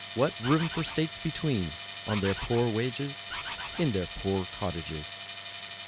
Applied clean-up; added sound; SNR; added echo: none; Bird + Tools; 6 dB; none.